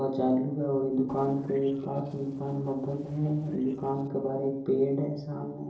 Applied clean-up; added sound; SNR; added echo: neural separator model SepFormer DNS4.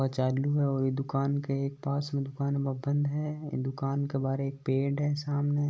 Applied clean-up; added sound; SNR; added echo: none; none; none; none.